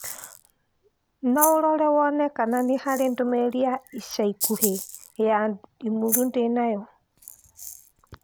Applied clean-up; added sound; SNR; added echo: none; Rattle (instrument); 10 dB; none.